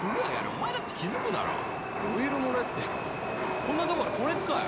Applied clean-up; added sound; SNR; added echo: none; Chatter / Subway, metro, underground; 0 dB; none.